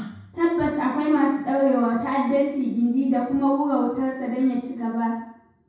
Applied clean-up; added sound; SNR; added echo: none; none; none; reverberation time 0.6 s.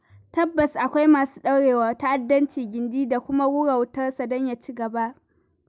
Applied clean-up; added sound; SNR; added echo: none; none; none; none.